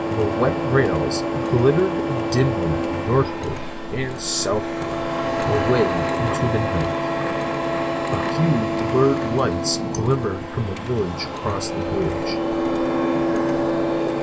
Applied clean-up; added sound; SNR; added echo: none; Printer; -1 dB; none.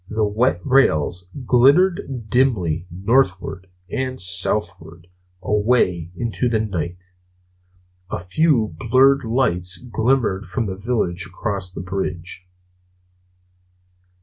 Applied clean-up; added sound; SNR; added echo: none; none; none; none.